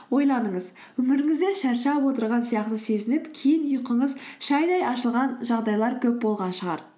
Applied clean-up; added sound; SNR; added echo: none; none; none; none.